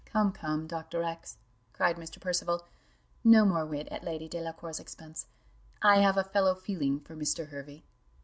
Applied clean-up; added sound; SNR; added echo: none; none; none; none.